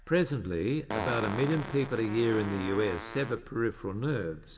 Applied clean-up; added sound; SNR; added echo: none; Fart; 11 dB; reverberation time 1.6 s.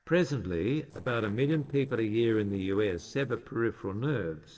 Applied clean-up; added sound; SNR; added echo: neural separator model SepFormer DNS4.